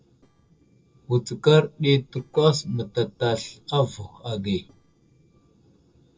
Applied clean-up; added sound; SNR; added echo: neural separator model SepFormer DNS4.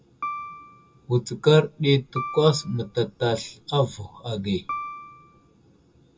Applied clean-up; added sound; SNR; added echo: none; Piano; 12 dB; reverberation time 0.2 s.